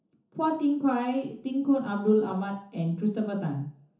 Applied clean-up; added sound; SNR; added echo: none; none; none; reverberation time 0.9 s.